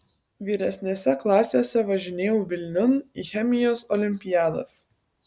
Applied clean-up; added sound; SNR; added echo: none; none; none; none.